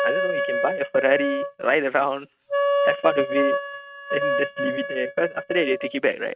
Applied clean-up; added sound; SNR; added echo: neural mask model RNNoise.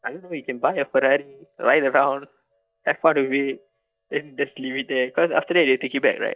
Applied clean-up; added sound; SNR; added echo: neural mask model DeepFilterNet 3.